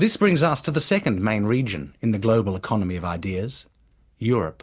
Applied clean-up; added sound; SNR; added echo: none; none; none; none.